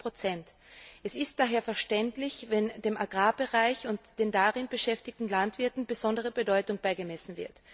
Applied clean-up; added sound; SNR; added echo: none; none; none; none.